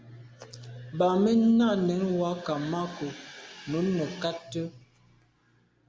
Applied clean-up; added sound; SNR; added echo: none; none; none; none.